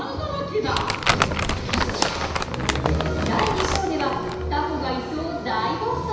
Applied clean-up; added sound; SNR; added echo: none; Crumpling, crinkling; 1 dB; reverberation time 1.0 s.